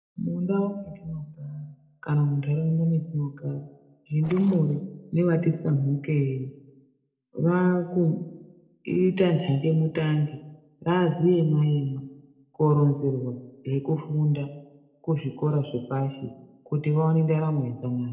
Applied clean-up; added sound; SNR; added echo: neural separator model SepFormer DNS4.